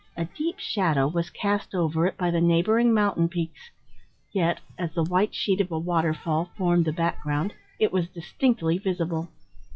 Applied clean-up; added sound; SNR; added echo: classical method log-MMSE.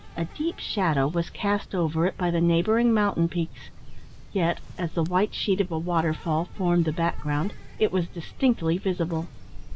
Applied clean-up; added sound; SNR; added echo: none; Insect; 12 dB; none.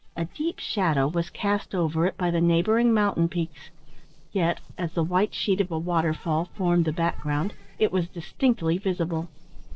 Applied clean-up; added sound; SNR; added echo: neural separator model SepFormer DNS4.